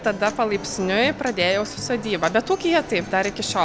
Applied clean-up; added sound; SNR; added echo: none; Acoustic guitar; 16 dB; none.